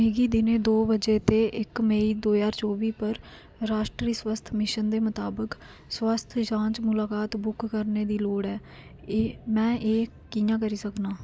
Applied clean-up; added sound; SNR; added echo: none; none; none; none.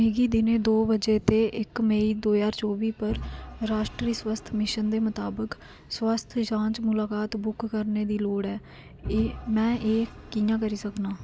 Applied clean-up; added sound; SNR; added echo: none; Engine / Vehicle; 18 dB; none.